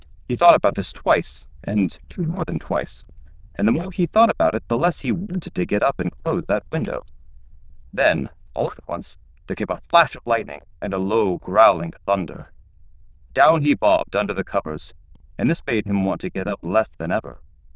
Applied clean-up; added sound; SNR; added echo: neural diffusion model UNIVERSE++.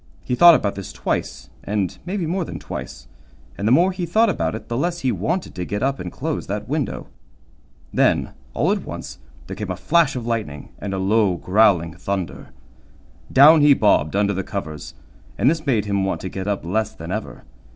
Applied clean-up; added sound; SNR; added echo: none; none; none; none.